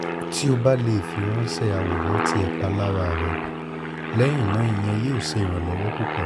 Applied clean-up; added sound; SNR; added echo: none; Aircraft; 4 dB; none.